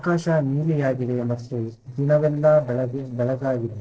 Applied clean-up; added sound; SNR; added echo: neural separator model SepFormer DNS4.